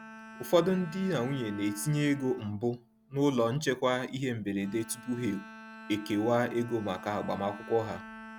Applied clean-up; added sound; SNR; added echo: none; Bowed string instrument; 16 dB; none.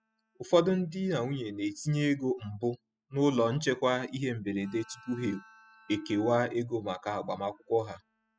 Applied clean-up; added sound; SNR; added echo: classical method spectral subtraction.